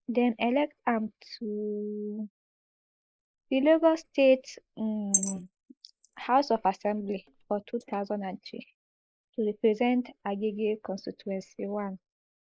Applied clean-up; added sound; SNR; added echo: neural mask model Resemble Enhance denoiser.